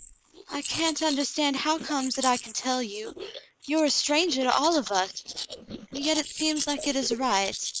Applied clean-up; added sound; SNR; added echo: neural mask model Resemble Enhance denoiser.